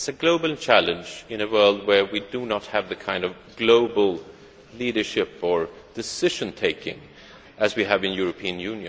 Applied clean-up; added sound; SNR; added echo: none; none; none; none.